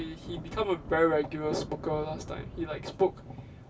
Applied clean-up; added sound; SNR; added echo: none; Thunder / Rain; 12 dB; reverberation time 0.1 s.